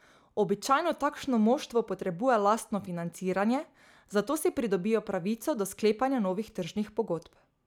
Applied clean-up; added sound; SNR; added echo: none; none; none; none.